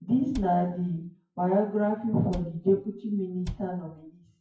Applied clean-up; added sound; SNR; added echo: classical method WPE with log-MMSE.